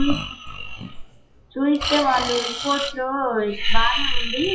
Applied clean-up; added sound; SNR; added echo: classical method WPE with log-MMSE.